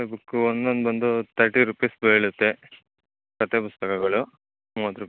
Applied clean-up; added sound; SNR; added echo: none; none; none; none.